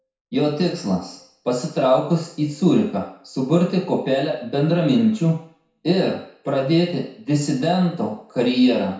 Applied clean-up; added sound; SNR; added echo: none; none; none; reverberation time 0.6 s.